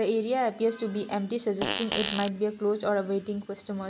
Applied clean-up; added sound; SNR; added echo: none; Fart; 1 dB; none.